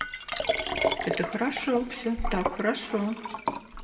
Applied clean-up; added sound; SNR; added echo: none; Liquid; 0 dB; reverberation time 2.6 s.